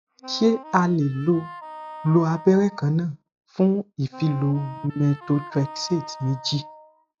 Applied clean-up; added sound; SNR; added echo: classical method log-MMSE.